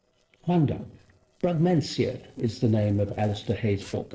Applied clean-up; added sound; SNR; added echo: neural separator model SepFormer DNS4.